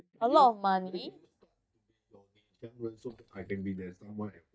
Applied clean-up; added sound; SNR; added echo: neural mask model DeepFilterNet 3.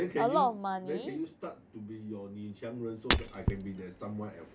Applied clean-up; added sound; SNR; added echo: none; Shatter; -5 dB; none.